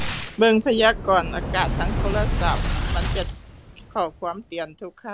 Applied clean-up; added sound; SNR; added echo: none; Boom; 2 dB; none.